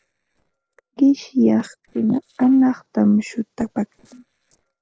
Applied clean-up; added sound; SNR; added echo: neural separator model SepFormer DNS4.